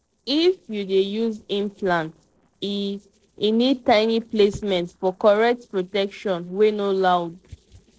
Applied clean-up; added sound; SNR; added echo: neural separator model SepFormer DNS4.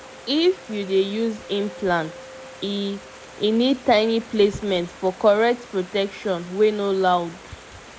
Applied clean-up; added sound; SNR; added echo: none; Mallet percussion + Stream; 19 dB; none.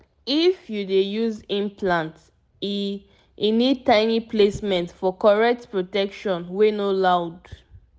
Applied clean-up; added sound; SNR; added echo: none; none; none; none.